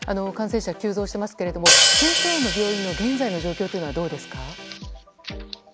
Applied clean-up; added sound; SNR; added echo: none; Hi-hat; -5 dB; none.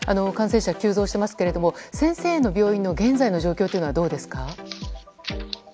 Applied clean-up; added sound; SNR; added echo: none; none; none; none.